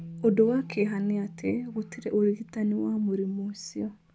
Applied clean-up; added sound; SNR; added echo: none; Bass guitar; 18 dB; none.